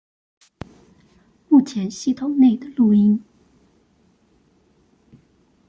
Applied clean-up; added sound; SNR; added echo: none; none; none; none.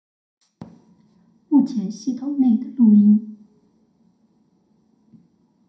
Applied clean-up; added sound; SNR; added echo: none; none; none; reverberation time 0.4 s.